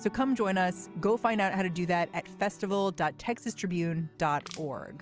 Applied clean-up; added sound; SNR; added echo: none; Crushing; 18 dB; none.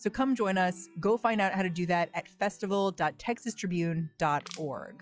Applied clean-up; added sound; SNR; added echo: classical method log-MMSE.